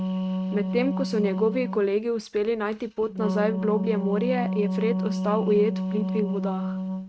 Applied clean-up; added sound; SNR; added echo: neural mask model RNNoise.